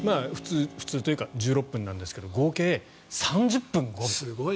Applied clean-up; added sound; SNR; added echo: none; Keyboard (musical); 20 dB; none.